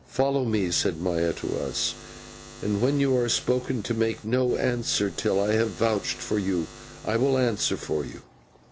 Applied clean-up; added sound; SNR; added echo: none; Buzz; 18 dB; none.